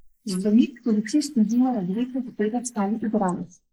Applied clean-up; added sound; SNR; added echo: neural mask model Resemble Enhance denoiser.